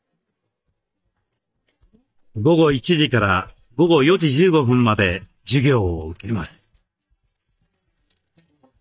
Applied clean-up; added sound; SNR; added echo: neural mask model DeepFilterNet 3.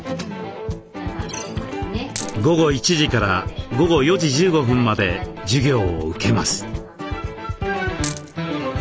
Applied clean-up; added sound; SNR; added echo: none; Coin (dropping); 10 dB; none.